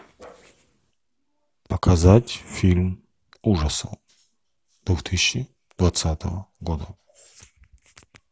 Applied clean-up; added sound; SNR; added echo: none; none; none; none.